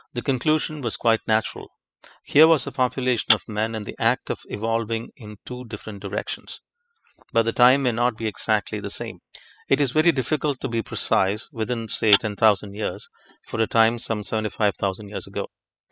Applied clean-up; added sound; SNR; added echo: classical method spectral subtraction.